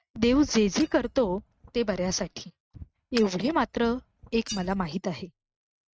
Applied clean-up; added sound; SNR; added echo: neural mask model RNNoise.